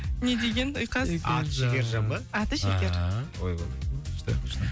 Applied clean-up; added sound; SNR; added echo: none; none; none; none.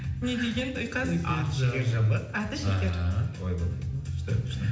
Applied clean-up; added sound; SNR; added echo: none; none; none; reverberation time 0.8 s.